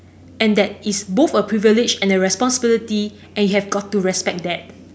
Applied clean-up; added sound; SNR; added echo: none; none; none; none.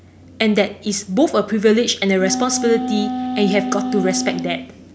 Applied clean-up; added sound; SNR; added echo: none; Wind instrument, woodwind instrument; 5 dB; none.